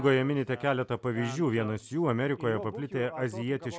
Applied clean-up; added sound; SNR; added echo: none; none; none; none.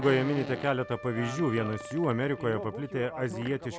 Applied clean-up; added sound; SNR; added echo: none; Wind instrument, woodwind instrument + Fart; 12 dB; none.